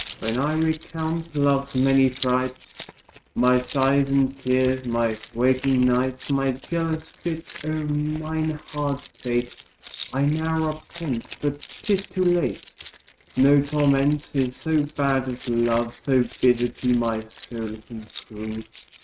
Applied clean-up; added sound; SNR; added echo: neural mask model RNNoise.